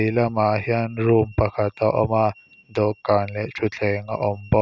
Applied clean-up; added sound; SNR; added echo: none; none; none; none.